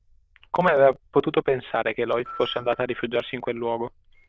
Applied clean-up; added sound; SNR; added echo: neural diffusion model UNIVERSE++.